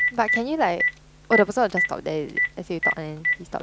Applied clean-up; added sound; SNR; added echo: none; Telephone; 1 dB; none.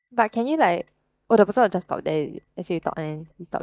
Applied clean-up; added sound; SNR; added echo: neural mask model DeepFilterNet 3.